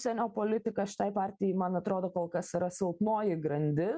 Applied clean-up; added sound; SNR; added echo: none; none; none; none.